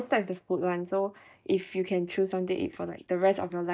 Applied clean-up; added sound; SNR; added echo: neural mask model DeepFilterNet 3.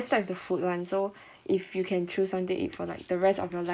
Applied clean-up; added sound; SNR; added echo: neural mask model Resemble Enhance denoiser.